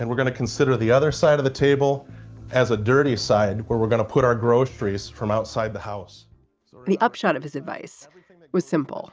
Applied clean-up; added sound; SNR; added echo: none; none; none; none.